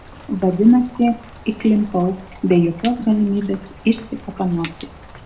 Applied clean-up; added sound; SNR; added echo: none; Rain; 19 dB; reverberation time 0.3 s.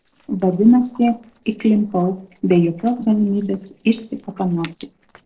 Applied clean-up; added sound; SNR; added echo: neural separator model SepFormer DNS4.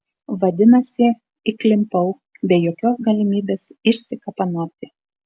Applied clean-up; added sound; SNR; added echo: none; none; none; none.